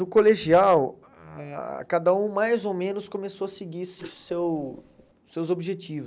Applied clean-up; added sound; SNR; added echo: neural mask model Resemble Enhance denoiser.